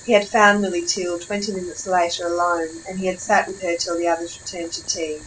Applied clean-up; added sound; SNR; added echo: none; Boiling; 19 dB; none.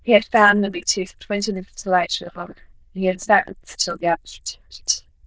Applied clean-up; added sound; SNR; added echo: neural diffusion model UNIVERSE++.